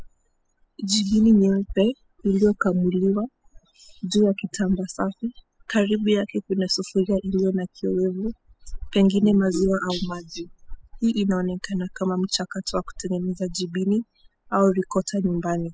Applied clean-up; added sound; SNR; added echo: classical method spectral subtraction.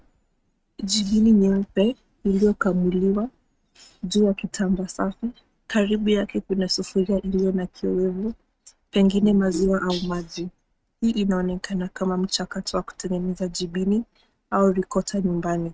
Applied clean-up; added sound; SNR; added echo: neural mask model RNNoise.